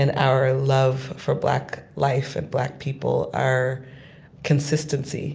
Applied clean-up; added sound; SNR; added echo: none; none; none; none.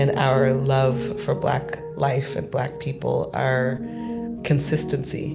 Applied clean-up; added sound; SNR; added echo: none; Piano; 8 dB; none.